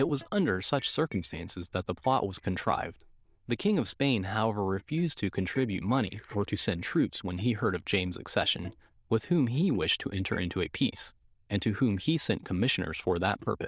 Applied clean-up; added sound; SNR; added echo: neural diffusion model UNIVERSE++.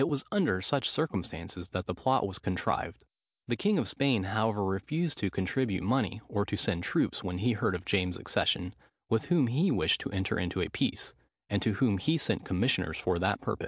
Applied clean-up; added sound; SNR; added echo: none; none; none; none.